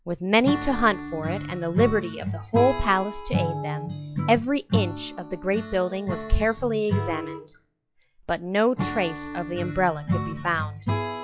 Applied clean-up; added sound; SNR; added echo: classical method log-MMSE.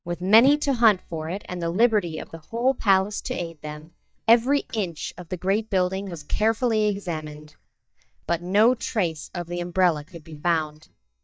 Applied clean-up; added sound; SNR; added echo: neural mask model DeepFilterNet 3.